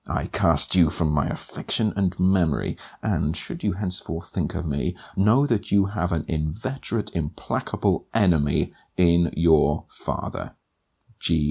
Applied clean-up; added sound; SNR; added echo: none; none; none; none.